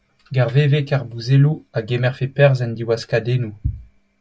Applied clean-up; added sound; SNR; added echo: none; none; none; none.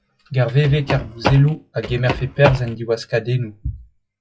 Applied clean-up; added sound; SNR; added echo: classical method log-MMSE.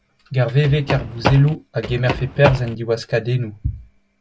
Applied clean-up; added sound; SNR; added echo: none; Run; 5 dB; none.